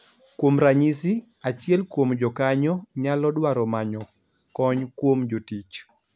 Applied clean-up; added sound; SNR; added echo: none; none; none; none.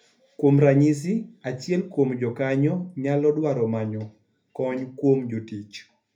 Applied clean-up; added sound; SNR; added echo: none; none; none; reverberation time 0.3 s.